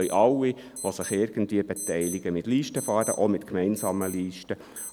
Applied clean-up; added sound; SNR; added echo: none; Alarm; 14 dB; none.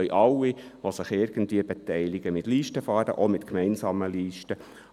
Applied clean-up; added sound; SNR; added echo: none; none; none; none.